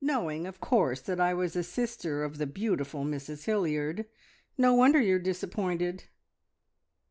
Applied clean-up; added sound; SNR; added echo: none; none; none; none.